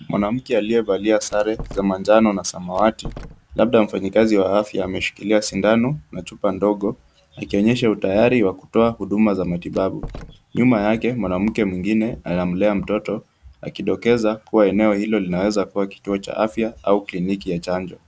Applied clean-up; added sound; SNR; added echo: none; Door; 17 dB; none.